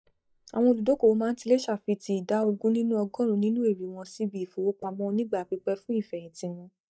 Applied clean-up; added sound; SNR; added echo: neural mask model DeepFilterNet 3.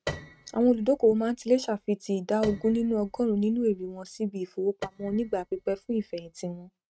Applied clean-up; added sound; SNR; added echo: neural mask model RNNoise.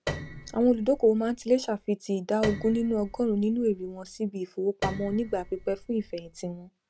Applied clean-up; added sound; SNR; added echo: none; Piano; 12 dB; none.